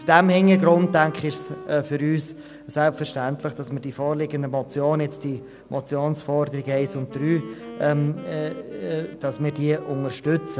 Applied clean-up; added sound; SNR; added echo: none; Wind instrument, woodwind instrument; 17 dB; none.